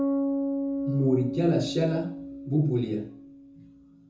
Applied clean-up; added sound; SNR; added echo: none; Bass guitar; 3 dB; reverberation time 0.5 s.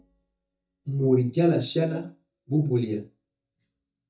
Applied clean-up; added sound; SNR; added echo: neural mask model DeepFilterNet 3.